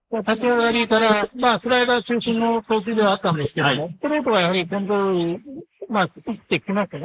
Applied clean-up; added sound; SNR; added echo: neural mask model Resemble Enhance denoiser.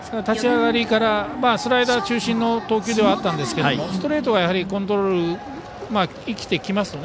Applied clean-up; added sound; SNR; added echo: none; none; none; none.